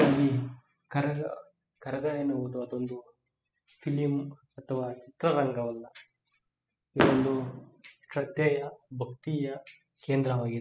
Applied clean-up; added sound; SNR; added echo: classical method spectral subtraction.